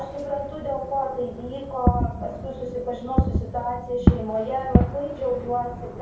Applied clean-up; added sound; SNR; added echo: none; Fireworks; -2 dB; reverberation time 0.7 s.